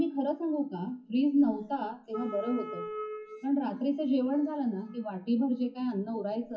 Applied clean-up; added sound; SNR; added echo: classical method WPE with log-MMSE.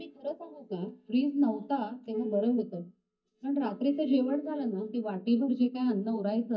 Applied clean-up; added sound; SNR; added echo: neural mask model DeepFilterNet 3.